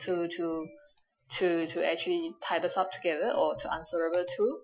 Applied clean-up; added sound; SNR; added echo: classical method Wiener filter.